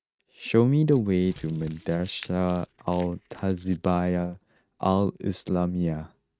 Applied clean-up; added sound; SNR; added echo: neural mask model RNNoise.